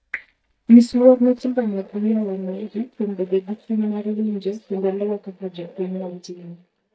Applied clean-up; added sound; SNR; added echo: neural mask model DeepFilterNet 3.